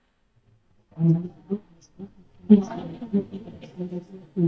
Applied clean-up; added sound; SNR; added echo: neural mask model DeepFilterNet 3.